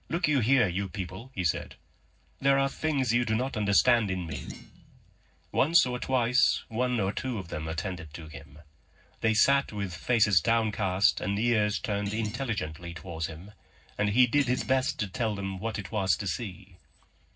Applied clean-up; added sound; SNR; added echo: neural separator model SepFormer DNS4.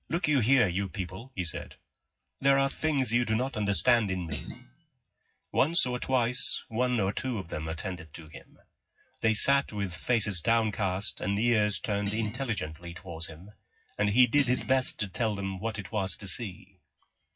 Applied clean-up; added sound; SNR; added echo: classical method WPE with log-MMSE.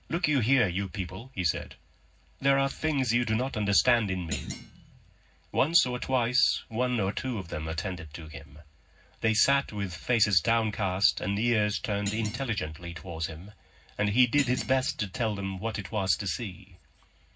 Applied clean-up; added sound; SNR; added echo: none; Thump, thud; 11 dB; reverberation time 0.4 s.